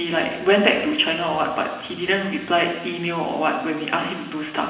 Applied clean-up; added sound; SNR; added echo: none; none; none; reverberation time 1.0 s.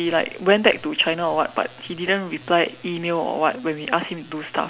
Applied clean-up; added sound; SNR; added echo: none; none; none; none.